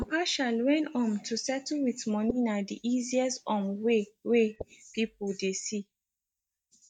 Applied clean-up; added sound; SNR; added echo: neural mask model DeepFilterNet 3.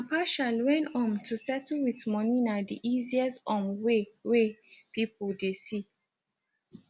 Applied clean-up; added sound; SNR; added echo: none; none; none; none.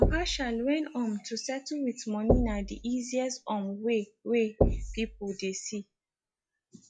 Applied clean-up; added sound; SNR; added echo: classical method log-MMSE.